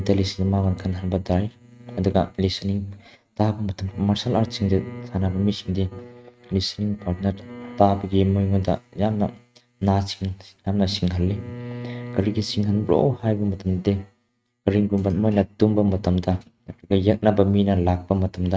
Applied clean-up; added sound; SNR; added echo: neural mask model RNNoise.